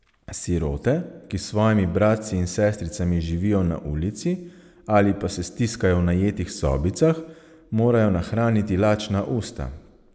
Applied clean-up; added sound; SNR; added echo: none; none; none; none.